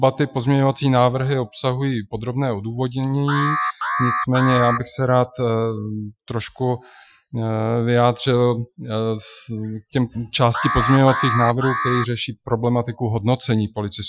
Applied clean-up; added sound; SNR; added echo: classical method Wiener filter.